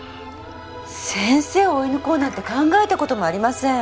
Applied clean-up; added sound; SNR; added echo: none; none; none; none.